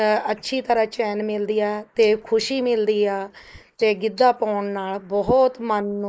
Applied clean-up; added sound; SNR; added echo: neural mask model Resemble Enhance denoiser.